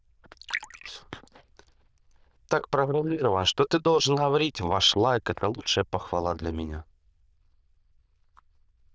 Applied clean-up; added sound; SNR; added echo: neural diffusion model UNIVERSE++.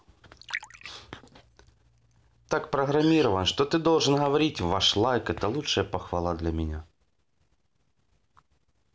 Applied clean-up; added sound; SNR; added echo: none; Liquid; 19 dB; none.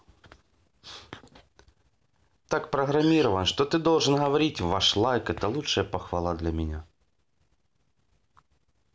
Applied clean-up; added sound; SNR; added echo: none; none; none; none.